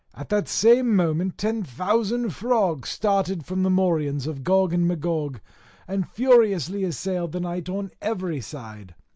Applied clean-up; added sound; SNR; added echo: none; none; none; none.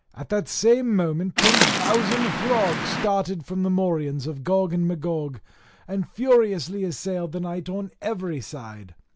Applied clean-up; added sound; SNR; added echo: none; Waves, surf; 1 dB; none.